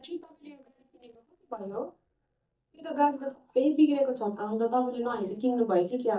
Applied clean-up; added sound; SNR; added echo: neural mask model DeepFilterNet 3.